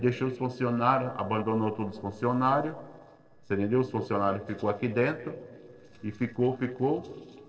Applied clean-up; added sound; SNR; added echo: neural separator model SepFormer DNS4.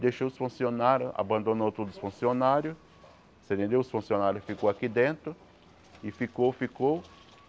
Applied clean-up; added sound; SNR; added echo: none; none; none; none.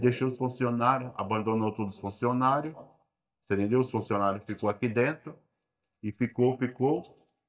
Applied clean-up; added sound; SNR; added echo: neural mask model DeepFilterNet 3.